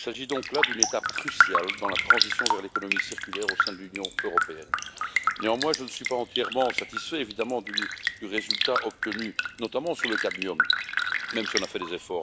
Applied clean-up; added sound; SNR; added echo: none; Raindrop; -3 dB; none.